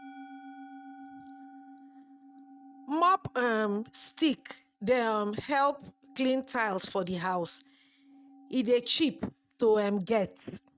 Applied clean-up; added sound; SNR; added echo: neural mask model RNNoise.